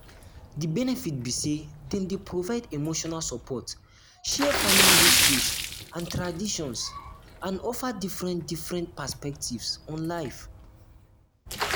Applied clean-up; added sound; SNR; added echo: none; Splash, splatter; -2 dB; none.